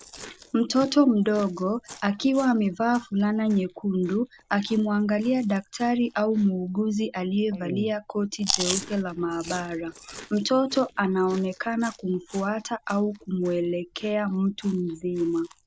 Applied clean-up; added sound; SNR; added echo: none; Chewing, mastication; 15 dB; none.